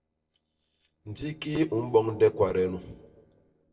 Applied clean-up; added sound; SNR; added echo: neural separator model SepFormer DNS4.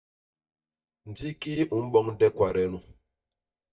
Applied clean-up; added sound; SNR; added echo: neural mask model DeepFilterNet 3.